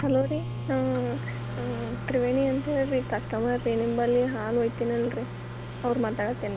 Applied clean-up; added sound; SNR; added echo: none; Microwave oven; 7 dB; none.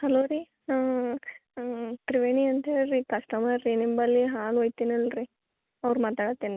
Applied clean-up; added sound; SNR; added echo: none; none; none; none.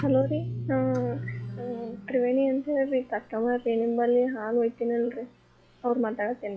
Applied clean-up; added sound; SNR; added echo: classical method log-MMSE.